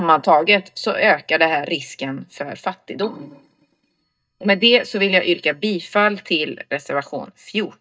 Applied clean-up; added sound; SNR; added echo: neural mask model DeepFilterNet 3.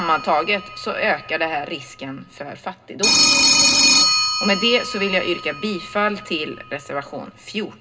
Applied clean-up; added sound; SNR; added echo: none; Telephone; -2 dB; reverberation time 0.2 s.